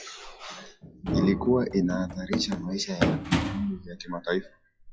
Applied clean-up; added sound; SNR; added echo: classical method log-MMSE.